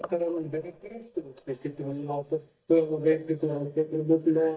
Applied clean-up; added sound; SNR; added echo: neural mask model DeepFilterNet 3.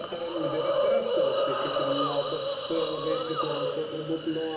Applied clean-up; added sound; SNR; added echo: none; Hiss; -4 dB; reverberation time 0.9 s.